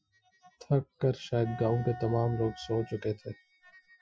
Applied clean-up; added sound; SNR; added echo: classical method Wiener filter.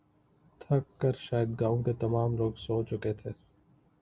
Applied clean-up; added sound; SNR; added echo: none; none; none; none.